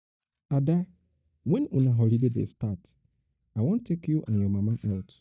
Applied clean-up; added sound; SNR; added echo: neural mask model DeepFilterNet 3.